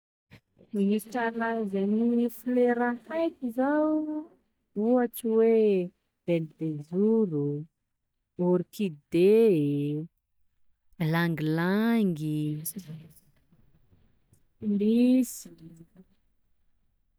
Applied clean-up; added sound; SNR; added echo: neural mask model DeepFilterNet 3.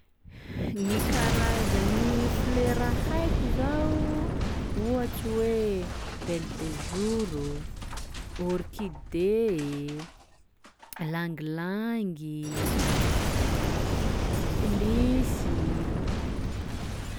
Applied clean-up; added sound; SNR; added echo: none; Boom; -2 dB; none.